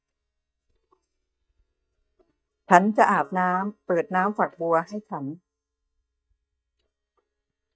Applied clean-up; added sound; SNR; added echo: neural mask model DeepFilterNet 3.